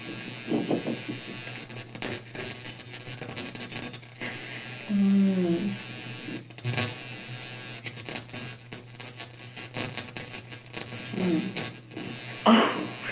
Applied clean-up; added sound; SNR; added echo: none; Scissors; 18 dB; reverberation time 0.3 s.